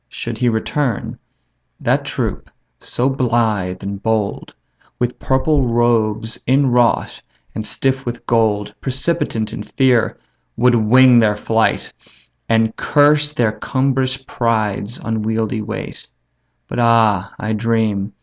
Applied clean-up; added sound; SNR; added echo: none; none; none; none.